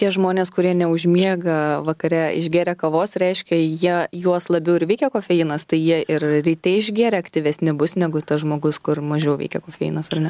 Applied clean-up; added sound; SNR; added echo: none; none; none; none.